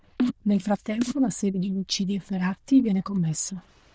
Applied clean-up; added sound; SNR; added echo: neural diffusion model UNIVERSE++.